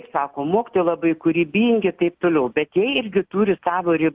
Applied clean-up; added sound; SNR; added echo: none; none; none; none.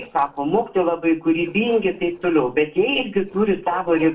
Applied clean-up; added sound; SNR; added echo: neural separator model SepFormer DNS4.